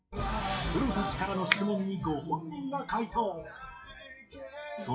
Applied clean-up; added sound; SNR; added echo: classical method WPE with log-MMSE.